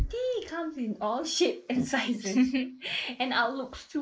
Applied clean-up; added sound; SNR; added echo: neural mask model Resemble Enhance denoiser.